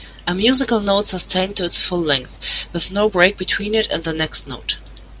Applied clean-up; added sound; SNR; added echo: none; none; none; none.